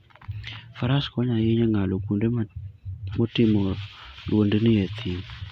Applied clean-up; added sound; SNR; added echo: none; none; none; none.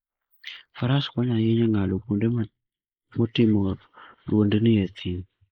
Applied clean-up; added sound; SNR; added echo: neural mask model Resemble Enhance denoiser.